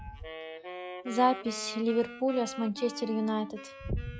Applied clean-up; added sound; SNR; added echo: classical method log-MMSE.